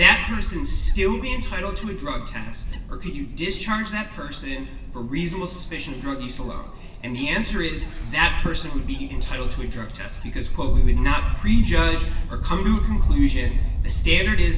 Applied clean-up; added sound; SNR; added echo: none; Wind / Bird; -3 dB; reverberation time 0.9 s.